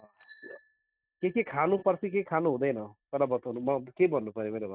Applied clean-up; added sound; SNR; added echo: neural mask model RNNoise.